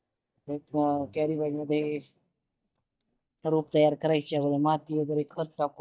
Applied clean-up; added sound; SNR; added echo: neural mask model DeepFilterNet 3.